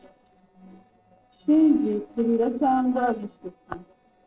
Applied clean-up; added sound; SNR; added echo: neural separator model SepFormer DNS4.